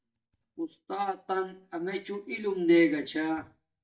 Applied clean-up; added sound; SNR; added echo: neural mask model DeepFilterNet 3.